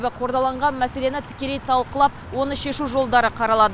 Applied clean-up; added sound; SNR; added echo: none; none; none; none.